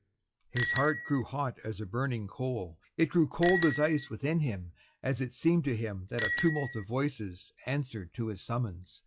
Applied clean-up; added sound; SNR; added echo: classical method log-MMSE.